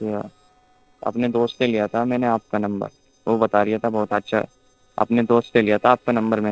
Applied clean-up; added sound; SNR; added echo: neural separator model SepFormer DNS4.